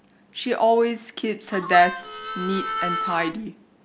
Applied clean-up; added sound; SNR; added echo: none; Harmonica; 5 dB; none.